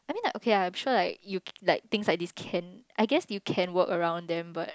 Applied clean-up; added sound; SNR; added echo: none; none; none; none.